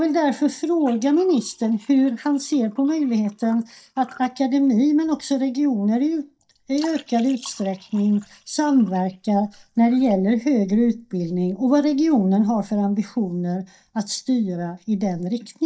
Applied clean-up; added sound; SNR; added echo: neural mask model DeepFilterNet 3.